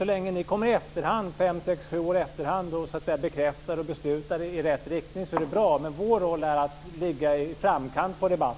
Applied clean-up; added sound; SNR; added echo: none; none; none; none.